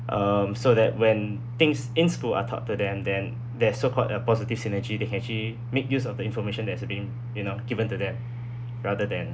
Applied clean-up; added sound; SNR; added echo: none; none; none; none.